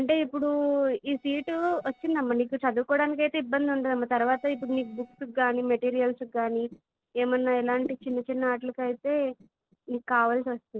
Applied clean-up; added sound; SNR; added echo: neural separator model SepFormer DNS4.